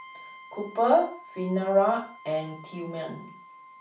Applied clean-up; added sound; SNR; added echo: none; Brass instrument; 19 dB; reverberation time 0.3 s.